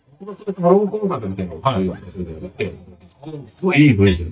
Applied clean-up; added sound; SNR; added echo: neural mask model DeepFilterNet 3.